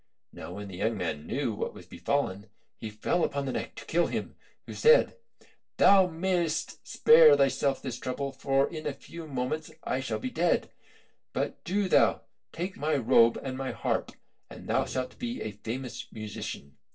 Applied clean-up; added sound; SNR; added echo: neural separator model SepFormer DNS4.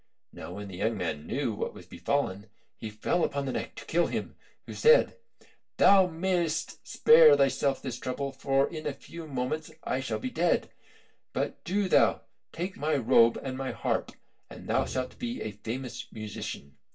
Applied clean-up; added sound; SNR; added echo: none; Bowed string instrument; 15 dB; reverberation time 0.1 s.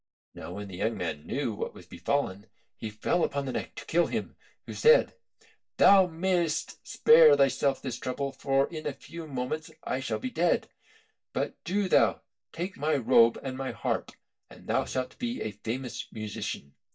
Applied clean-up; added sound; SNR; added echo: neural mask model DeepFilterNet 3.